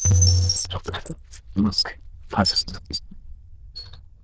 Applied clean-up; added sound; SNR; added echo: neural diffusion model UNIVERSE++.